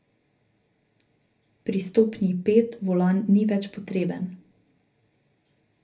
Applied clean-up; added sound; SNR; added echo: none; none; none; reverberation time 0.3 s.